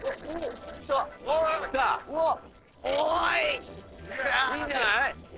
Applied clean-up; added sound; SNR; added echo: neural separator model SepFormer DNS4.